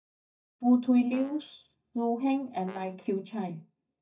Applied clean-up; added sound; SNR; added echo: neural mask model DeepFilterNet 3.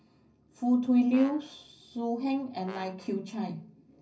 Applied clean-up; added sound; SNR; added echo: none; Brass instrument; 20 dB; reverberation time 0.4 s.